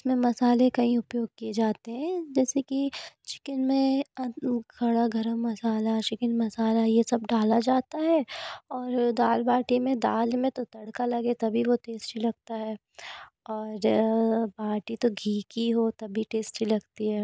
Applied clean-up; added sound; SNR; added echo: none; none; none; none.